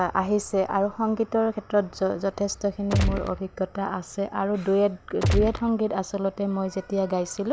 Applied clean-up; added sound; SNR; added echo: none; Gunshot, gunfire; -1 dB; none.